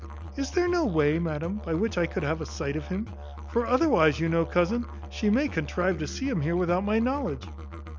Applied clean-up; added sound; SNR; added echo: none; Musical instrument; 11 dB; none.